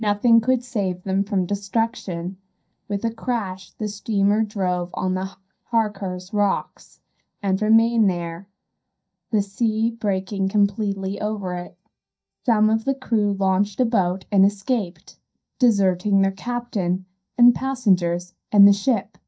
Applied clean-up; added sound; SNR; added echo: neural mask model DeepFilterNet 3.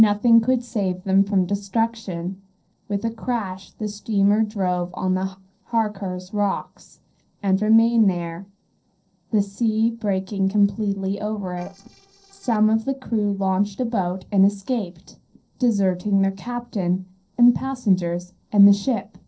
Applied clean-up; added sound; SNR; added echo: neural separator model SepFormer DNS4.